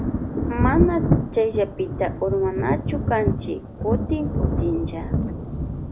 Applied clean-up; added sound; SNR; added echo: none; Thunder; -1 dB; none.